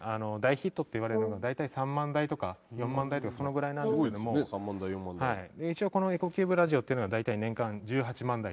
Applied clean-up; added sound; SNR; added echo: none; Brass instrument; 8 dB; none.